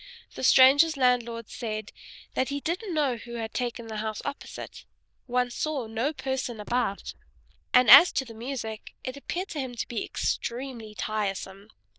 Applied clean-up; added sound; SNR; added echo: neural diffusion model UNIVERSE++.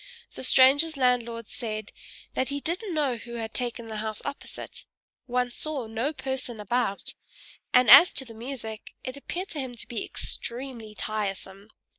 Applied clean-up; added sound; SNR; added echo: neural mask model Resemble Enhance denoiser.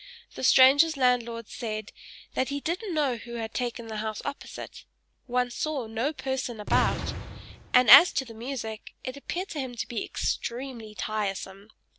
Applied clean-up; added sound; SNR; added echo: none; Boom; 5 dB; none.